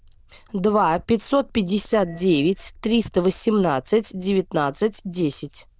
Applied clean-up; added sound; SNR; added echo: neural diffusion model UNIVERSE++.